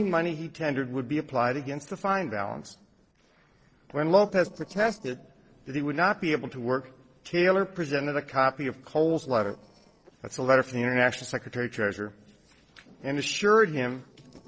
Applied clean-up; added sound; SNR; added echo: neural separator model SepFormer DNS4.